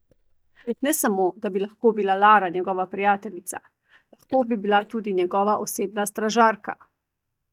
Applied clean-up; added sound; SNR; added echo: neural mask model DeepFilterNet 3.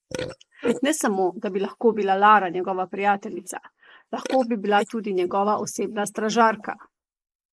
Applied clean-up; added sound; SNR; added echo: neural mask model Resemble Enhance denoiser.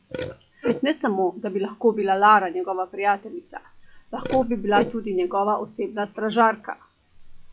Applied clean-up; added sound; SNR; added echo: classical method log-MMSE.